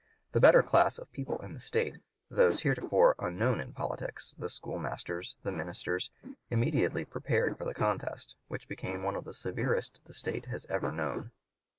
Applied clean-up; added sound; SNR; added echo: neural mask model Resemble Enhance denoiser.